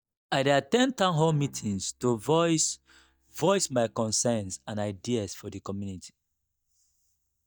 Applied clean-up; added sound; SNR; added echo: neural mask model DeepFilterNet 3.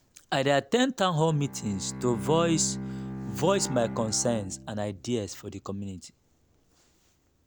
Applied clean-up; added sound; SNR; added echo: none; Bowed string instrument; 11 dB; none.